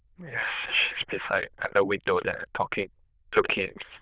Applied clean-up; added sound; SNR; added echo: neural diffusion model UNIVERSE++.